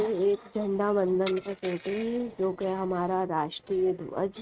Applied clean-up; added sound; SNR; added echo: neural mask model RNNoise.